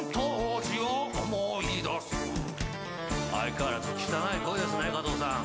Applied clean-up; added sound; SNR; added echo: none; none; none; none.